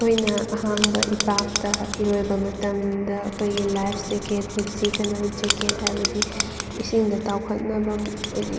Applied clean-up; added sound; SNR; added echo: none; Writing; 5 dB; none.